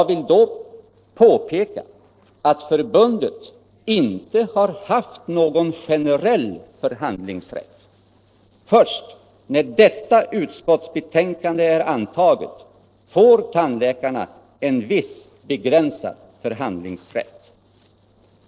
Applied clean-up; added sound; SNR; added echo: neural separator model SepFormer DNS4.